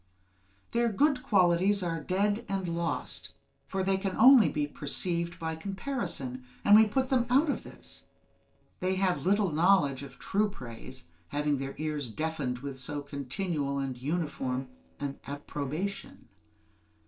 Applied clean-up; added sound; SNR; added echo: neural separator model SepFormer DNS4.